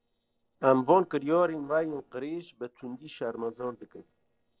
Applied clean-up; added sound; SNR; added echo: neural separator model SepFormer DNS4.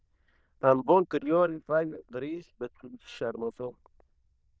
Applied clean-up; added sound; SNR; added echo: neural diffusion model UNIVERSE++.